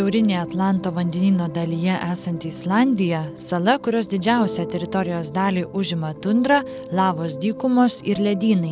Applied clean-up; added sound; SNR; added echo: none; none; none; none.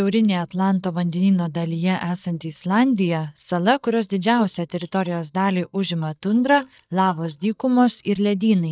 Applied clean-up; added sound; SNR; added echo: neural mask model DeepFilterNet 3.